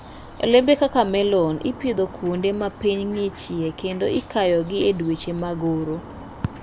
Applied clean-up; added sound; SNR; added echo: none; Bird; 16 dB; none.